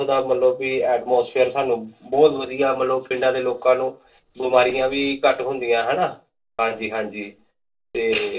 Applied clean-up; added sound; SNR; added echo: neural separator model SepFormer DNS4.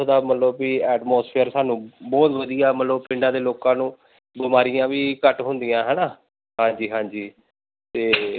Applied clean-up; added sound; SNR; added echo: none; none; none; none.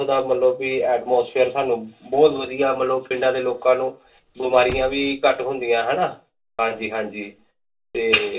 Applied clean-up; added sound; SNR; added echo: none; Slam; 18 dB; reverberation time 0.2 s.